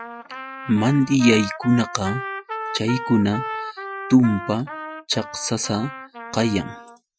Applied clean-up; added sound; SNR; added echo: classical method Wiener filter.